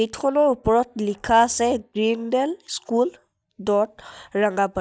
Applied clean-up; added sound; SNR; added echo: neural mask model DeepFilterNet 3.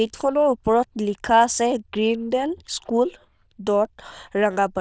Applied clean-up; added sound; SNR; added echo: neural diffusion model UNIVERSE++.